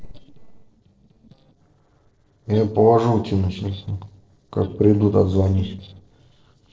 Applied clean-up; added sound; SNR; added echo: neural separator model SepFormer DNS4.